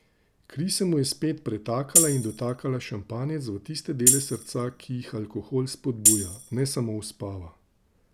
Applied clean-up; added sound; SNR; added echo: none; Tambourine; -4 dB; none.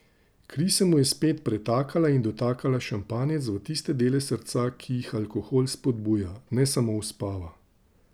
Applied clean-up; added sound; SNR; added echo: none; none; none; none.